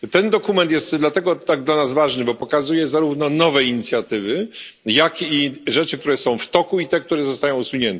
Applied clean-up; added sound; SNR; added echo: none; none; none; none.